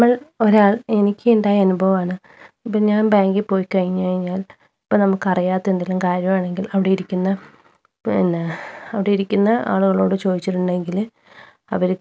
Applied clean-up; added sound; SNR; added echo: none; none; none; none.